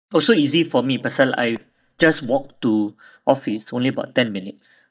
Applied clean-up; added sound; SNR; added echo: neural mask model DeepFilterNet 3.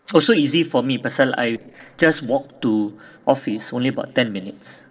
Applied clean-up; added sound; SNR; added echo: neural separator model SepFormer DNS4.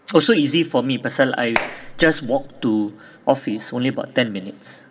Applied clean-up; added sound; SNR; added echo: none; Clapping; 8 dB; reverberation time 2.4 s.